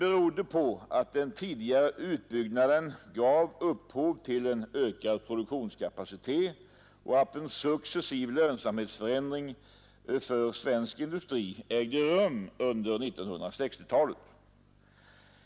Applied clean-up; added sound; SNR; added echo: none; none; none; none.